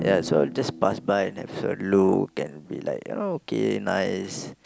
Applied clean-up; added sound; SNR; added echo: none; Drum; 17 dB; none.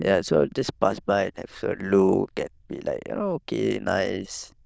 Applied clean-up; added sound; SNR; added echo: neural diffusion model UNIVERSE++.